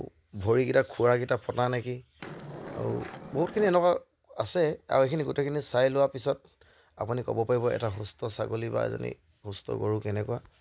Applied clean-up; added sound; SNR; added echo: none; Skateboard; 12 dB; none.